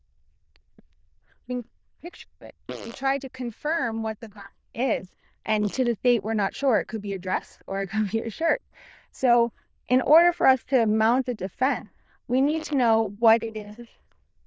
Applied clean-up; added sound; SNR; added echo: neural diffusion model UNIVERSE++.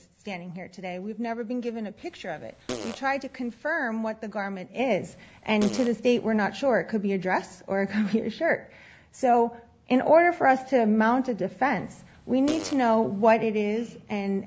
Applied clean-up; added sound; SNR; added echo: none; Fart; 15 dB; none.